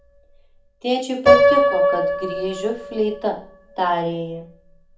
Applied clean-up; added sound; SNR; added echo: none; Piano; -4 dB; reverberation time 0.4 s.